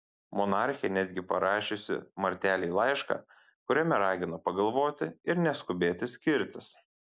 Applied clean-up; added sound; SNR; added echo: none; none; none; none.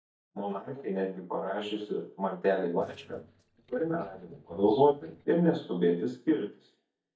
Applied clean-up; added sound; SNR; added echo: neural mask model DeepFilterNet 3.